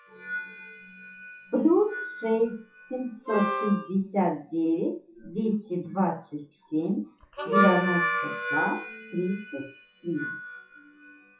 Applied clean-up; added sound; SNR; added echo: classical method WPE with log-MMSE.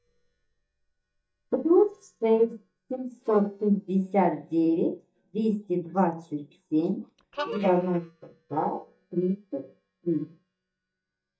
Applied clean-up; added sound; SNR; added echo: neural mask model DeepFilterNet 3.